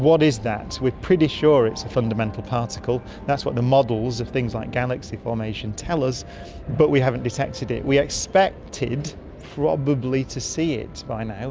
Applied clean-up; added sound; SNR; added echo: none; none; none; none.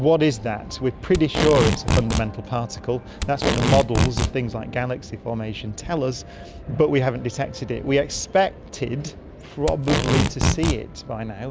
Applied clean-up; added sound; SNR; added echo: none; Packing tape, duct tape; -1 dB; none.